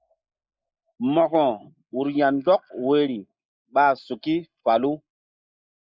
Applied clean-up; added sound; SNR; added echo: neural mask model Resemble Enhance denoiser.